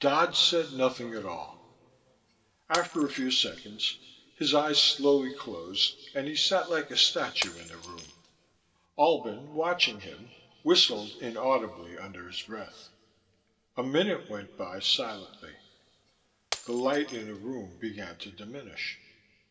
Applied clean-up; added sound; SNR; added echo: none; Shatter; 16 dB; reverberation time 2.6 s.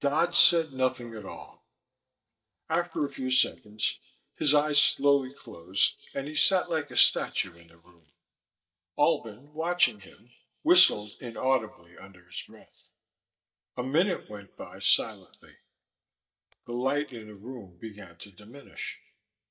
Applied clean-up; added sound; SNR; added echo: neural mask model DeepFilterNet 3.